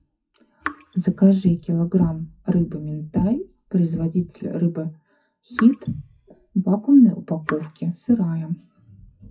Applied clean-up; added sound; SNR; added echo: classical method WPE with log-MMSE.